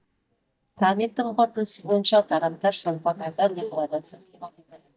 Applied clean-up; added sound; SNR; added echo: neural mask model DeepFilterNet 3.